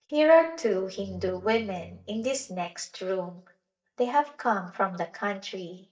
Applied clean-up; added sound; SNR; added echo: neural mask model DeepFilterNet 3.